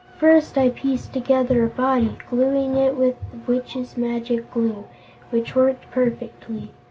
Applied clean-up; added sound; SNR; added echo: none; none; none; none.